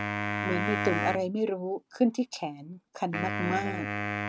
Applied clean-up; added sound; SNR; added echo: neural mask model RNNoise.